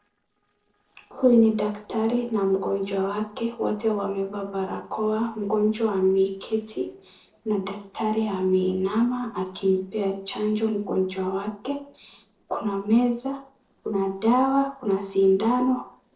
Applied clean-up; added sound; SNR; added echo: neural separator model SepFormer DNS4.